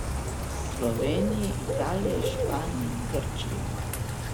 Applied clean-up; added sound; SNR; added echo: none; Bird / Rain; -3 dB; none.